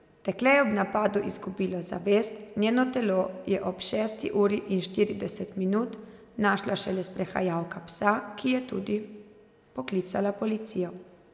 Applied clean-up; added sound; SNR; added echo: none; none; none; none.